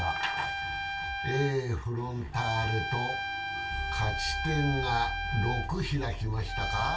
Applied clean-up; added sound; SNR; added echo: none; Trumpet; 4 dB; reverberation time 0.2 s.